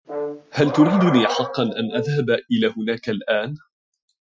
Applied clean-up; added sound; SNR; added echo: classical method Wiener filter.